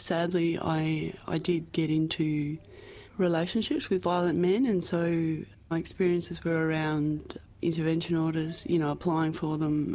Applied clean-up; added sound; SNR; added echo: none; none; none; none.